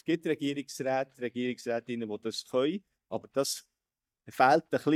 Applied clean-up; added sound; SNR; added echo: neural mask model DeepFilterNet 3.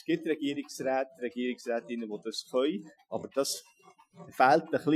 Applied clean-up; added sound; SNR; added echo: classical method Wiener filter.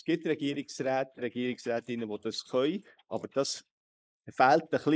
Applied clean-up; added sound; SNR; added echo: neural mask model Resemble Enhance denoiser.